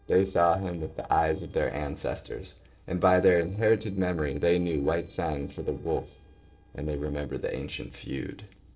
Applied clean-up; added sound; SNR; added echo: neural separator model SepFormer DNS4.